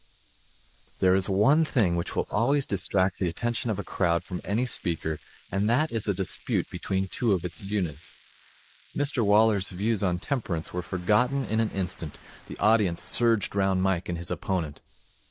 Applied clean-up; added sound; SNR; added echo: neural mask model Resemble Enhance denoiser.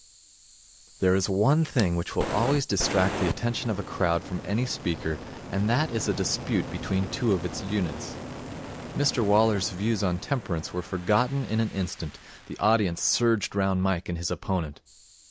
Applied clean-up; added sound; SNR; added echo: none; Fire; 11 dB; none.